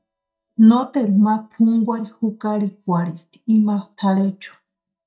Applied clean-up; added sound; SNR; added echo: neural mask model DeepFilterNet 3.